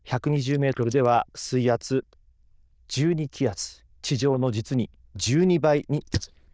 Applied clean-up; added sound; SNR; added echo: neural diffusion model UNIVERSE++.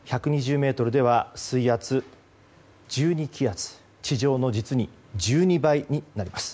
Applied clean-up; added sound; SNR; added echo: none; none; none; none.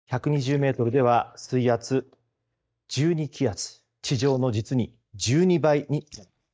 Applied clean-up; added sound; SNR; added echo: neural mask model DeepFilterNet 3.